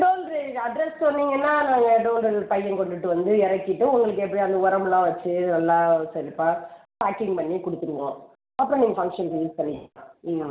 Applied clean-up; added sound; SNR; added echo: none; none; none; none.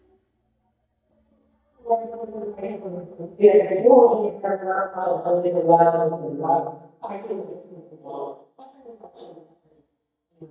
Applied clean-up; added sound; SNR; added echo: neural mask model DeepFilterNet 3.